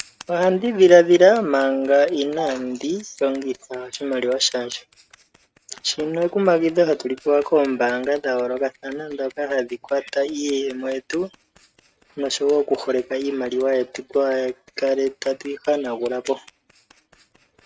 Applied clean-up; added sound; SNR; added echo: neural mask model RNNoise.